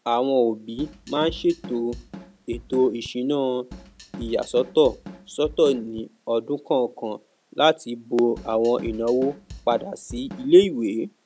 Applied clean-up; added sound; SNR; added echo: none; Drum kit; 17 dB; none.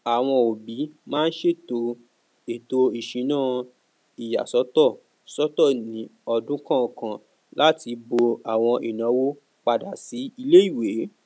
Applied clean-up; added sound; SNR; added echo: none; none; none; none.